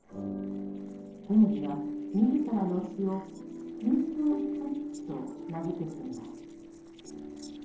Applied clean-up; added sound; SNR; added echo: neural separator model SepFormer DNS4.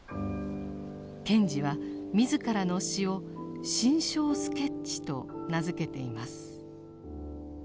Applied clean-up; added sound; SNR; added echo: none; none; none; none.